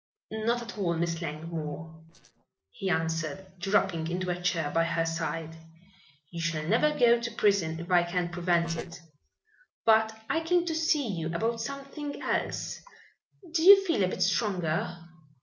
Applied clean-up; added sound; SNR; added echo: neural separator model SepFormer DNS4.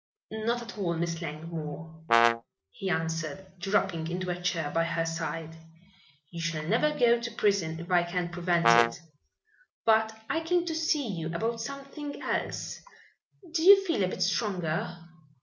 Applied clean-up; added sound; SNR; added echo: none; Brass instrument; -1 dB; none.